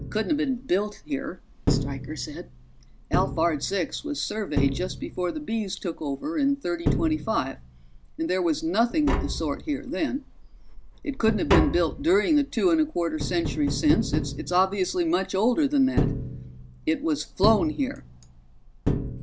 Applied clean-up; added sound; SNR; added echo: none; Tap; 5 dB; none.